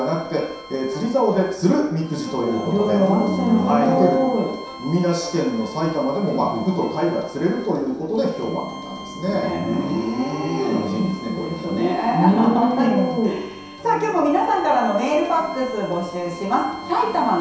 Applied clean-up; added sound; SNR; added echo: none; Bowed string instrument; 18 dB; reverberation time 0.7 s.